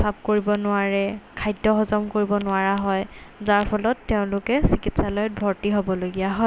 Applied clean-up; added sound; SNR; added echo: none; none; none; none.